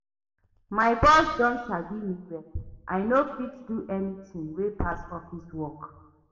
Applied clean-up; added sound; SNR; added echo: none; none; none; reverberation time 0.9 s.